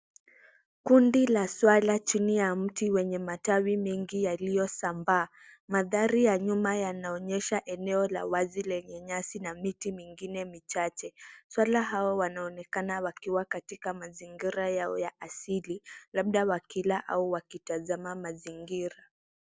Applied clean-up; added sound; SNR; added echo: none; none; none; none.